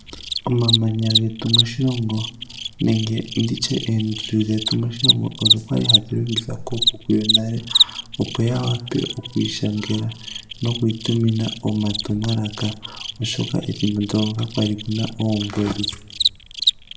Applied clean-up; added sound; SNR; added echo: none; Cricket; 2 dB; reverberation time 0.4 s.